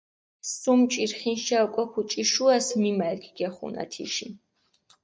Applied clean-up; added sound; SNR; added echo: neural mask model DeepFilterNet 3.